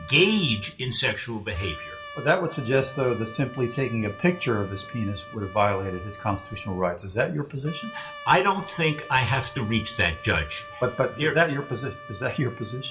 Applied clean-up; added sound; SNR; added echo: none; Trumpet; 16 dB; reverberation time 0.5 s.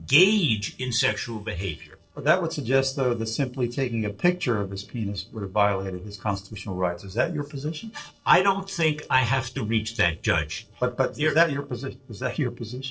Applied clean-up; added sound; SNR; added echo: neural separator model SepFormer DNS4.